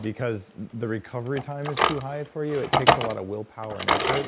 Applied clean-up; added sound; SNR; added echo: none; Drawer open or close; -3 dB; none.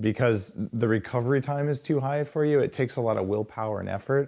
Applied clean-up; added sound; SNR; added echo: none; none; none; none.